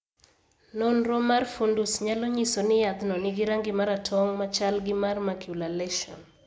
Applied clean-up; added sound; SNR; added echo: none; none; none; none.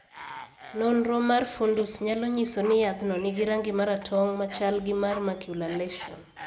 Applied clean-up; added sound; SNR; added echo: none; Cough; 19 dB; none.